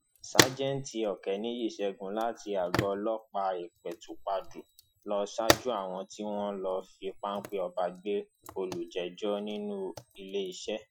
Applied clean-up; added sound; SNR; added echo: classical method Wiener filter.